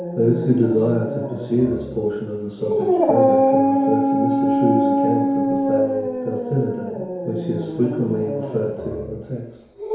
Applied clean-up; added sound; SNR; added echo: none; Dog; -2 dB; reverberation time 1.0 s.